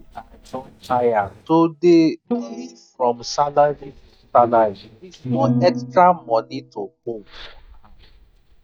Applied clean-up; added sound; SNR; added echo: neural mask model DeepFilterNet 3.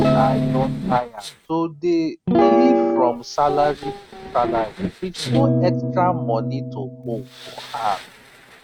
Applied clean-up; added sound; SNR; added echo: neural mask model RNNoise.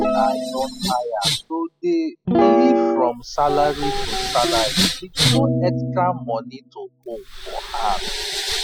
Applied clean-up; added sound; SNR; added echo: classical method spectral subtraction.